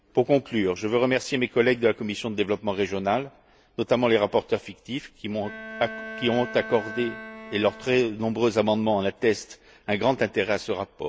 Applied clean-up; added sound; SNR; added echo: none; Bowed string instrument; 14 dB; none.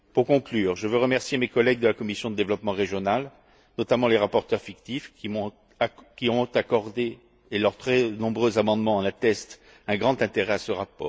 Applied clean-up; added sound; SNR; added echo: none; none; none; none.